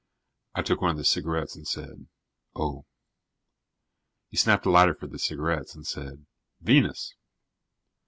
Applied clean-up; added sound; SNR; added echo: none; none; none; none.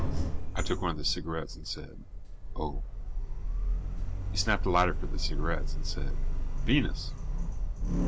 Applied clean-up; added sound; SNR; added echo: none; Sliding door; -5 dB; none.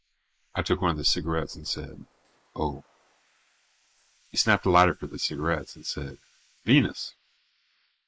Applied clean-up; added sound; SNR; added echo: neural mask model Resemble Enhance denoiser.